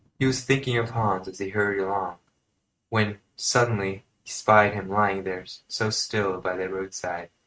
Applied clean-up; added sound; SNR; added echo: neural mask model RNNoise.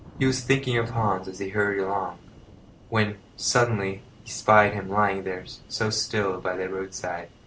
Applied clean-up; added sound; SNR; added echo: none; Thunder / Rain; 19 dB; none.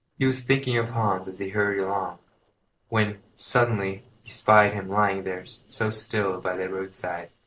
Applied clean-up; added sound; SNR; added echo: neural separator model SepFormer DNS4.